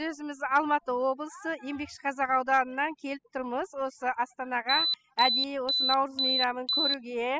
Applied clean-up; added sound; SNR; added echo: classical method spectral subtraction.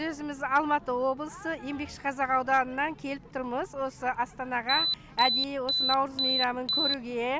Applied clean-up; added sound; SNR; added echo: none; Alarm; 0 dB; none.